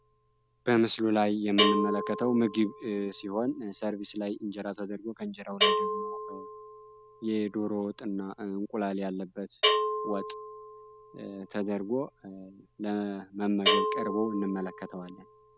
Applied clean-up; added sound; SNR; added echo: none; Bell; 2 dB; none.